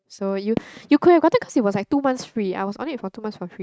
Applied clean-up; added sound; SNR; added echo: neural mask model RNNoise.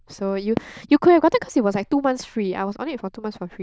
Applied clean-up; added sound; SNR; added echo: neural diffusion model UNIVERSE++.